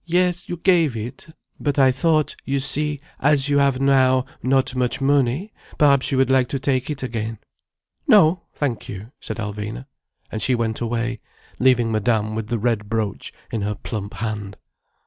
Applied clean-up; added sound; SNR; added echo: none; none; none; none.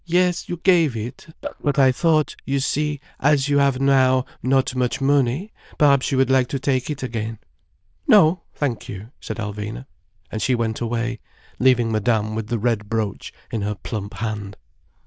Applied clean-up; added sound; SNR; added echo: neural diffusion model UNIVERSE++.